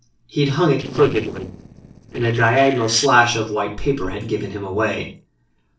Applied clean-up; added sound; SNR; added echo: neural separator model SepFormer DNS4.